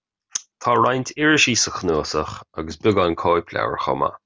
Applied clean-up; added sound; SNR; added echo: none; none; none; none.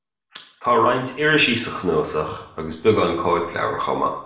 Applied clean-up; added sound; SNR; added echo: none; none; none; reverberation time 0.7 s.